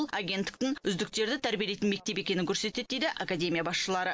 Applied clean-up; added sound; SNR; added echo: none; none; none; none.